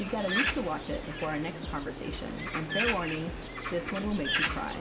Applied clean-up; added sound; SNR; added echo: none; Bird; 1 dB; reverberation time 0.7 s.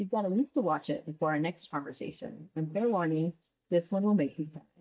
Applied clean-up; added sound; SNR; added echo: neural mask model DeepFilterNet 3.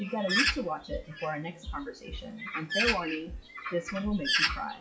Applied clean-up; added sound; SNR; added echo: classical method WPE with log-MMSE.